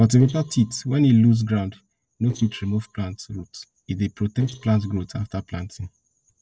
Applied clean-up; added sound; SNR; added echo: neural separator model SepFormer DNS4.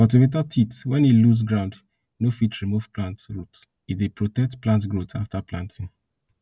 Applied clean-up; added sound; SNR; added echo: none; none; none; none.